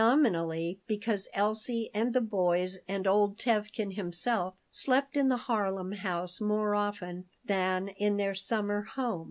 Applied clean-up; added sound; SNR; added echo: none; none; none; none.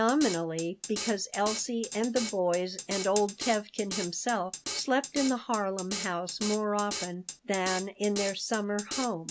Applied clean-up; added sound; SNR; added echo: none; Drum kit; 9 dB; none.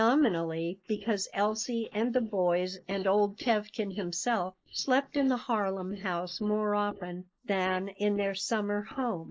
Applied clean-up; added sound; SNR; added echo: neural mask model Resemble Enhance denoiser.